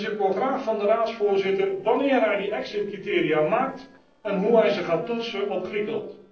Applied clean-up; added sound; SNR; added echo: neural separator model SepFormer DNS4.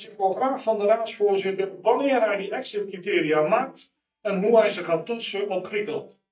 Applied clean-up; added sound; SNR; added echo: neural mask model DeepFilterNet 3.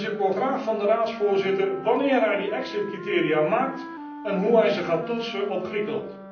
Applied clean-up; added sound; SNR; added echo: none; Wind instrument, woodwind instrument; 13 dB; reverberation time 0.6 s.